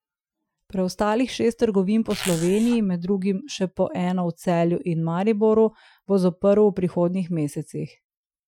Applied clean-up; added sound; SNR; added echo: classical method Wiener filter.